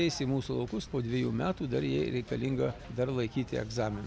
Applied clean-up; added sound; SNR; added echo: none; none; none; none.